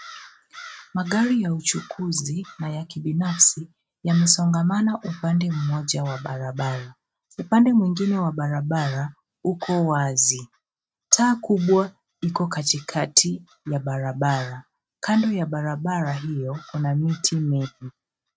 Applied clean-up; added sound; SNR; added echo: neural mask model RNNoise.